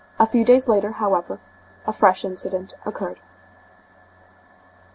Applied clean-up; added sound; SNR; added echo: none; none; none; none.